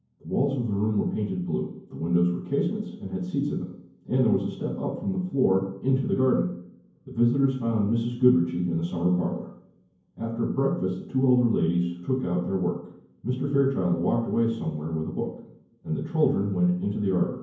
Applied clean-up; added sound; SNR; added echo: none; none; none; reverberation time 0.9 s.